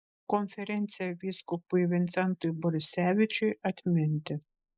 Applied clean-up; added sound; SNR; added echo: neural mask model Resemble Enhance denoiser.